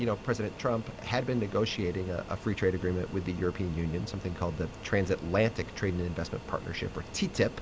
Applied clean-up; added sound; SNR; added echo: none; Fixed-wing aircraft, airplane; 14 dB; none.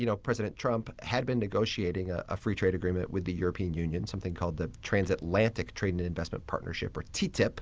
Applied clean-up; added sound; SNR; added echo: none; none; none; none.